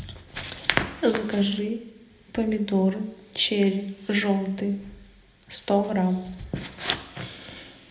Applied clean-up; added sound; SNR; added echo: none; none; none; reverberation time 0.7 s.